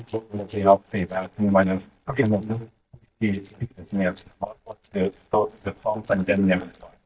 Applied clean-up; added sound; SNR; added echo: neural mask model DeepFilterNet 3.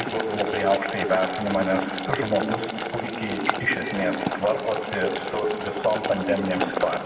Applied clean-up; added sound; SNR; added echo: none; Boiling; 5 dB; reverberation time 1.5 s.